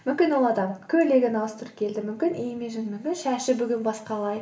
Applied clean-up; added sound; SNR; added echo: none; none; none; reverberation time 0.6 s.